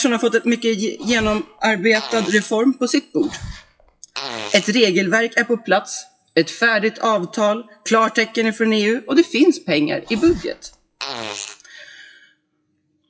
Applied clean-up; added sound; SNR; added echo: classical method WPE with log-MMSE.